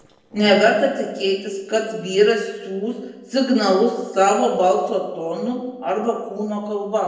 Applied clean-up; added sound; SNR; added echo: neural separator model SepFormer DNS4.